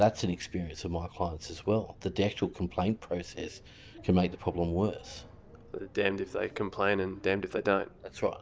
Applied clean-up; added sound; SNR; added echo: none; none; none; none.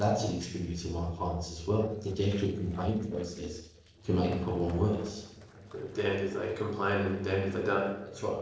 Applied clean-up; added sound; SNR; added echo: neural separator model SepFormer DNS4.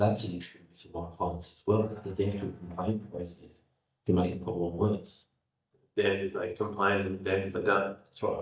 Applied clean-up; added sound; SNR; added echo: neural mask model DeepFilterNet 3.